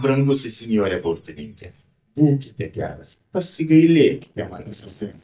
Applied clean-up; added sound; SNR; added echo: neural mask model DeepFilterNet 3.